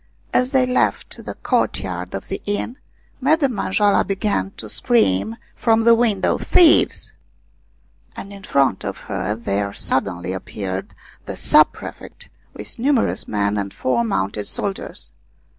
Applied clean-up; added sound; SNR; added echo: none; none; none; none.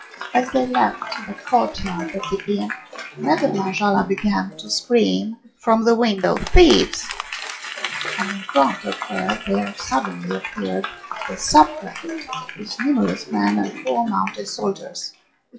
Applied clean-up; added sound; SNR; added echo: classical method WPE with log-MMSE.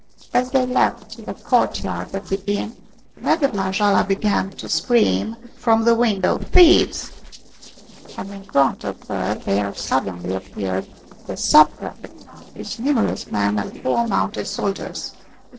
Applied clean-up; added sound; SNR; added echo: neural separator model SepFormer DNS4.